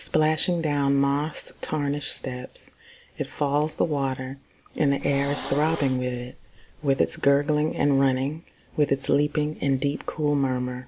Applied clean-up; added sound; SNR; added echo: none; Hiss; 11 dB; none.